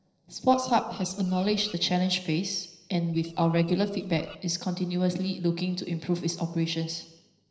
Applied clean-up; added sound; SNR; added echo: neural separator model SepFormer DNS4.